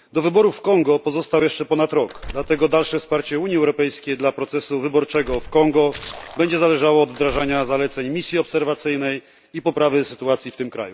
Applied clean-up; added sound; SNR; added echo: none; Splash, splatter + Door; 17 dB; none.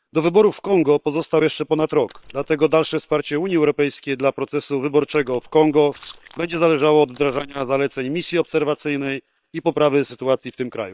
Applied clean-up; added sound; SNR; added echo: neural separator model SepFormer WHAM!.